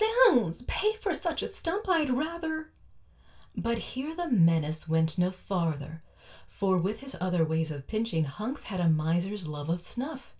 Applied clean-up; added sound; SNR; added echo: none; none; none; reverberation time 0.2 s.